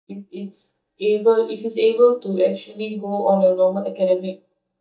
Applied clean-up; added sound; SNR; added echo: neural mask model DeepFilterNet 3.